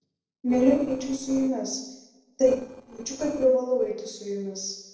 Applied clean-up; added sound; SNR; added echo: neural separator model SepFormer DNS4.